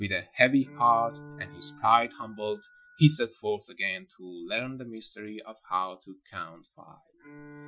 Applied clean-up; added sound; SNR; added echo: classical method Wiener filter.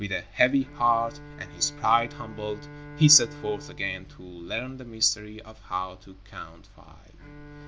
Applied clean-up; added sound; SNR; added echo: none; Bowed string instrument; 18 dB; none.